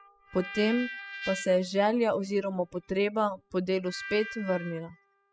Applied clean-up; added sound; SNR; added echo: classical method spectral subtraction.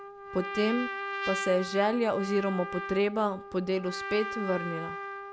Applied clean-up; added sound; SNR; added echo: none; Trumpet; 7 dB; none.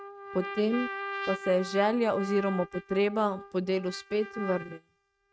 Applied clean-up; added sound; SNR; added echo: neural mask model RNNoise.